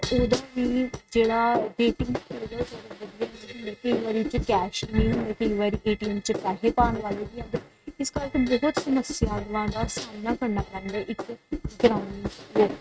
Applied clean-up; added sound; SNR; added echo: neural mask model RNNoise.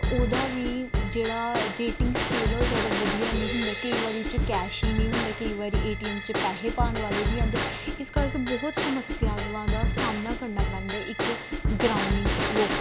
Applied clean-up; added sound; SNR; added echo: none; Bell / Drum / Drum kit; -3 dB; none.